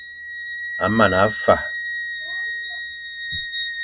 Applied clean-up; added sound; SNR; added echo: none; Wind instrument, woodwind instrument; 4 dB; none.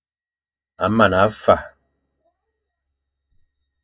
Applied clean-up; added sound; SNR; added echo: neural mask model DeepFilterNet 3.